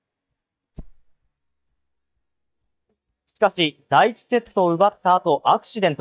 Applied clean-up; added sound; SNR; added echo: neural mask model DeepFilterNet 3.